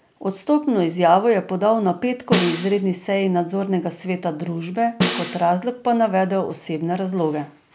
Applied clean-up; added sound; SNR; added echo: none; Snare drum; 5 dB; none.